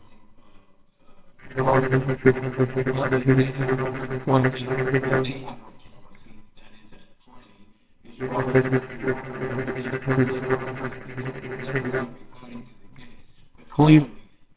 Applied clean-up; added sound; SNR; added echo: neural separator model SepFormer WHAMR!.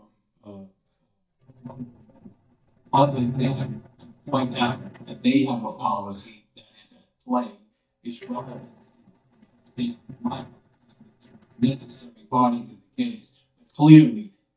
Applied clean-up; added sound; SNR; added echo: neural mask model DeepFilterNet 3.